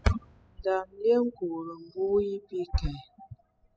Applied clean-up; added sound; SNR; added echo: classical method spectral subtraction.